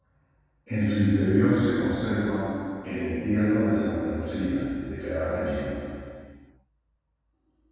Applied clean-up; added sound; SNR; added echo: none; none; none; reverberation time 2.1 s.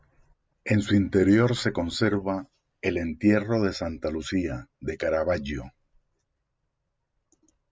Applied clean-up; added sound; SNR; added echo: none; none; none; none.